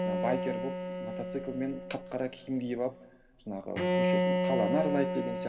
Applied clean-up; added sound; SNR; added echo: none; Bowed string instrument; -2 dB; reverberation time 1.3 s.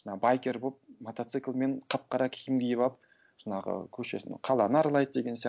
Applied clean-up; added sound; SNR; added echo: none; none; none; none.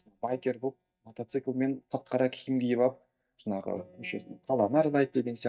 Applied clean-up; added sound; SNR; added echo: neural mask model DeepFilterNet 3.